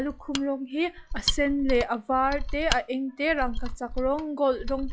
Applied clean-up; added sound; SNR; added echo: classical method log-MMSE.